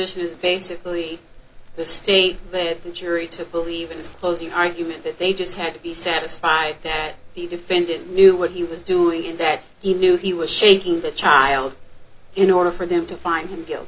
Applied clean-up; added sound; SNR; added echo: none; Crackle; 17 dB; none.